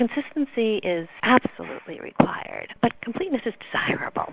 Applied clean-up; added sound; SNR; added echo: none; none; none; none.